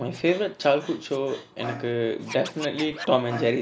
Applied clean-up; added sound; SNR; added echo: none; Scratching (performance technique); 14 dB; none.